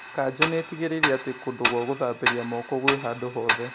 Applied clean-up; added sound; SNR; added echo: none; Tick-tock; -2 dB; none.